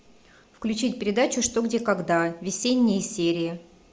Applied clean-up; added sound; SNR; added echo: none; none; none; none.